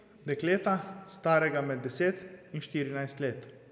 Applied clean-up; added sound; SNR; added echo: none; none; none; none.